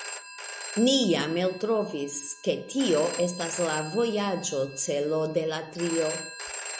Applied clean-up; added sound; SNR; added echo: none; Telephone; 11 dB; none.